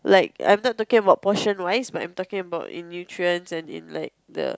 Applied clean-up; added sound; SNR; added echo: none; none; none; none.